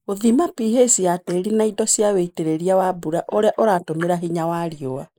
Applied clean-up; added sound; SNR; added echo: neural mask model Resemble Enhance denoiser.